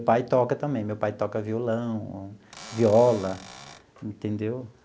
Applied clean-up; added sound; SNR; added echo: none; Cupboard open or close / Door; 18 dB; none.